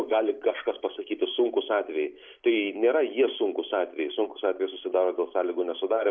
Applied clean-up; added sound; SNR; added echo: none; none; none; none.